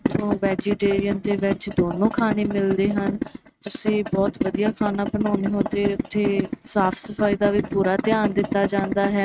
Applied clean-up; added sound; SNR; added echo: neural mask model RNNoise.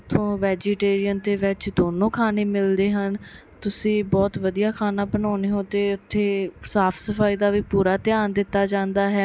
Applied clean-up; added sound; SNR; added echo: none; none; none; none.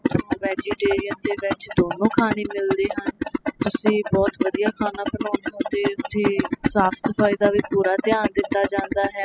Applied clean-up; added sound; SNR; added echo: classical method spectral subtraction.